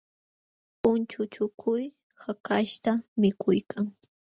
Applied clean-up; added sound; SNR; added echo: none; none; none; none.